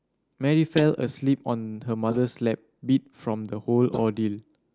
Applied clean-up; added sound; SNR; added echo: neural mask model Resemble Enhance denoiser.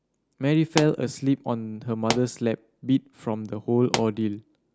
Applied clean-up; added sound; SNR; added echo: none; Explosion; 9 dB; none.